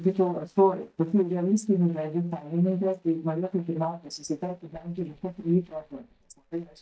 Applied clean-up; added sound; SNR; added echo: neural mask model DeepFilterNet 3.